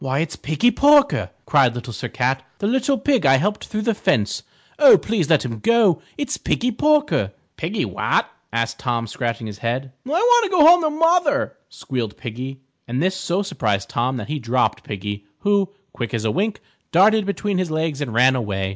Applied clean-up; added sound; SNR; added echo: none; none; none; none.